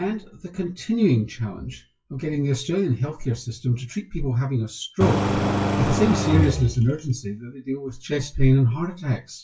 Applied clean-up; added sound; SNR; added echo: classical method WPE with log-MMSE.